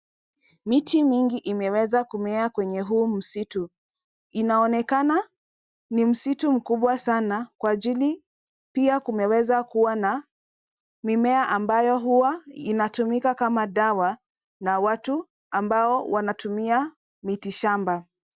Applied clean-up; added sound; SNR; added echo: none; none; none; none.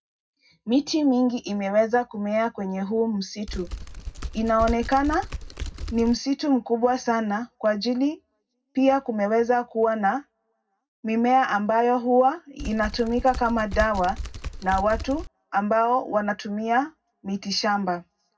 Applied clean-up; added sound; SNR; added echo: none; Typing; 9 dB; reverberation time 0.3 s.